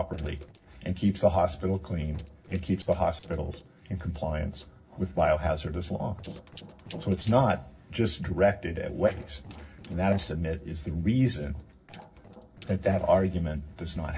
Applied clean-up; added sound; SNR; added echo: neural separator model SepFormer DNS4.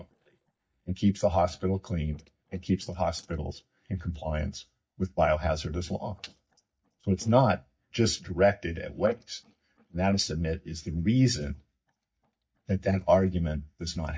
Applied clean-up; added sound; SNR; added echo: neural mask model DeepFilterNet 3.